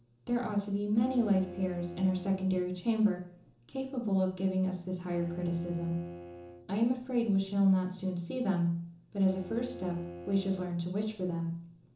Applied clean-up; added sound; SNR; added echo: none; Bowed string instrument; 17 dB; reverberation time 0.6 s.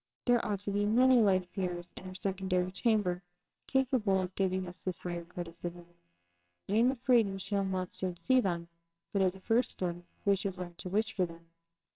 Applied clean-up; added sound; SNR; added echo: neural separator model SepFormer WHAMR!.